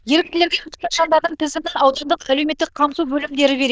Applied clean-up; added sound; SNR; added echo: neural diffusion model UNIVERSE++.